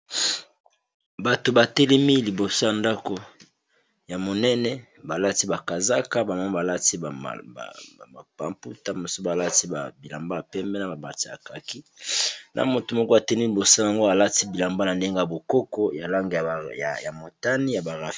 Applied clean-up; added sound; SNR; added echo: none; none; none; none.